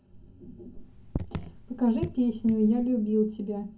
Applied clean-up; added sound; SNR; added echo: none; Raindrop / Drip; 10 dB; reverberation time 0.3 s.